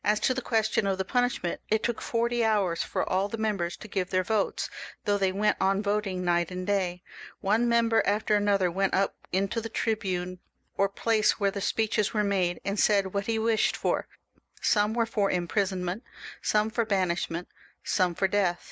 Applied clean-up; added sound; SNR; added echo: none; none; none; none.